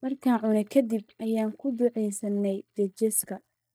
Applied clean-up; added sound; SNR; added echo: neural mask model DeepFilterNet 3.